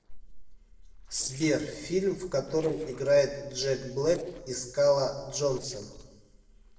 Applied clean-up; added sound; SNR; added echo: neural separator model SepFormer DNS4.